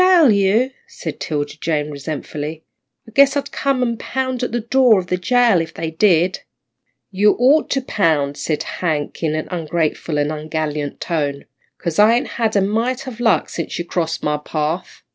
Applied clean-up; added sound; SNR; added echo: none; none; none; none.